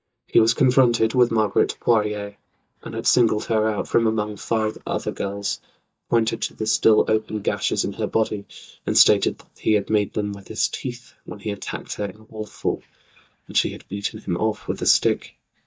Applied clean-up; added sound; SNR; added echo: neural mask model DeepFilterNet 3.